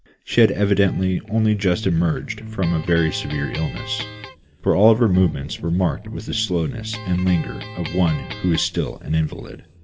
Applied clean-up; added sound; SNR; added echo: none; Electric guitar; 13 dB; reverberation time 0.3 s.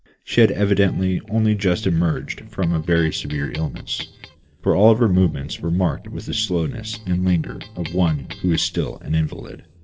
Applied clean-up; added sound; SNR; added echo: neural separator model SepFormer DNS4.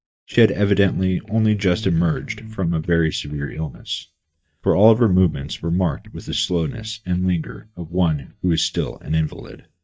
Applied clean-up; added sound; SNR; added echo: neural mask model DeepFilterNet 3.